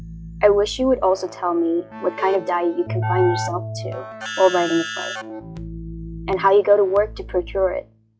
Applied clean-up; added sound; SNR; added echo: classical method log-MMSE.